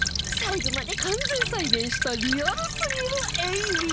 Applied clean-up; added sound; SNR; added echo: none; Stream / Trickle, dribble; -1 dB; none.